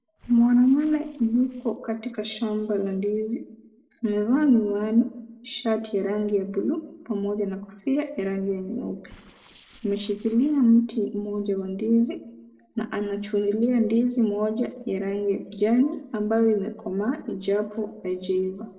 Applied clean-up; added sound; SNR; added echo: neural separator model SepFormer DNS4.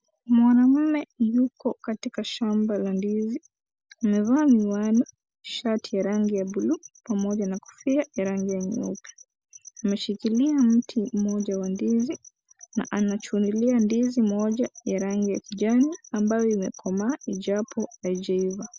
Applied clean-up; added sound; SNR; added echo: none; none; none; none.